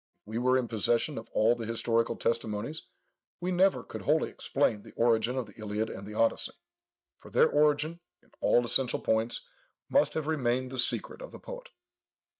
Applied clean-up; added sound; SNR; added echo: neural mask model DeepFilterNet 3.